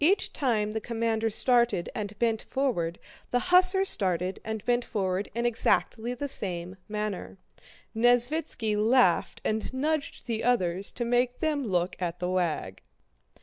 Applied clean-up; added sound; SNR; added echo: none; none; none; none.